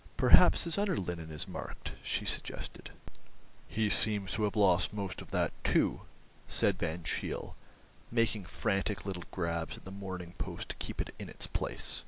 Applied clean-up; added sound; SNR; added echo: none; none; none; none.